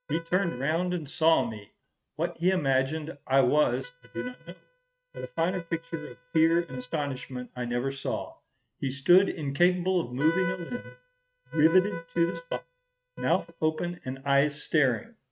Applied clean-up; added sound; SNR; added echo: neural mask model RNNoise.